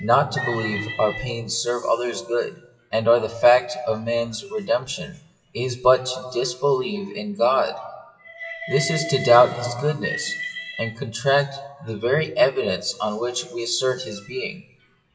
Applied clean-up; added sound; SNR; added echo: classical method WPE with log-MMSE.